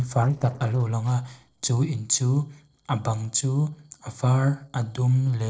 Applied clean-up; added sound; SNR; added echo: neural separator model SepFormer DNS4.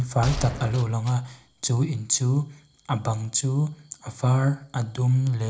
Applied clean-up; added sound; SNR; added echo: none; Gunshot, gunfire; 10 dB; reverberation time 0.4 s.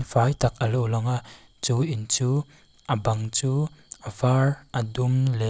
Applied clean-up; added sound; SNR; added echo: none; none; none; none.